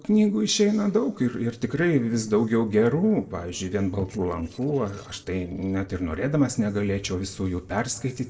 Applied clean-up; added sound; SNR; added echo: neural separator model SepFormer DNS4.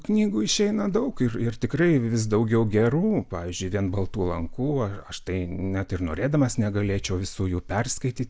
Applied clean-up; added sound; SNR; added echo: none; none; none; none.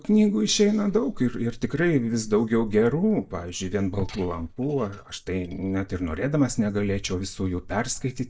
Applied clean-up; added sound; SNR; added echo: neural mask model DeepFilterNet 3.